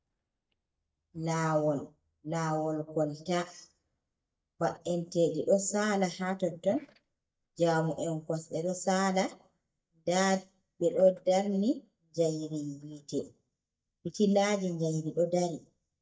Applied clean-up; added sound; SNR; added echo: neural mask model DeepFilterNet 3.